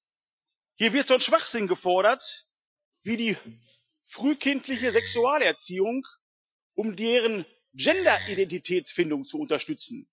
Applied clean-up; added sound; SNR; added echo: classical method Wiener filter.